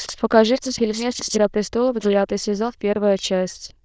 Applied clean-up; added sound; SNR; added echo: neural diffusion model UNIVERSE++.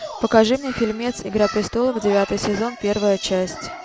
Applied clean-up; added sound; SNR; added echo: none; none; none; none.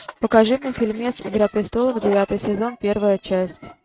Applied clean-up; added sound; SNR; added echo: neural mask model RNNoise.